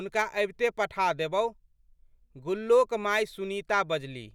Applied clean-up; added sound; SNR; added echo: none; none; none; none.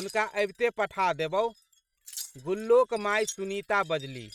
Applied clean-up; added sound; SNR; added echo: neural mask model RNNoise.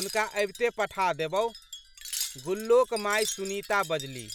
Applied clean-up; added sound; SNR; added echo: none; Wind chime; 11 dB; none.